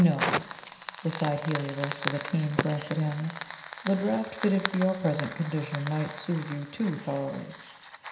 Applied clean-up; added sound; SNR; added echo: none; Fire; 6 dB; reverberation time 0.9 s.